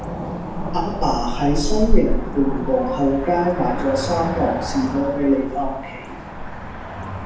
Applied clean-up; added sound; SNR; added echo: none; Cricket / Motor vehicle (road); 1 dB; reverberation time 0.8 s.